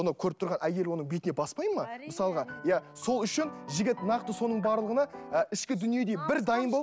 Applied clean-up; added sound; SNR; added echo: none; Piano; 15 dB; none.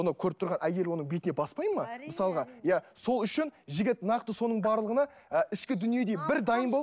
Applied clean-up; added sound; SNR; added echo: none; none; none; none.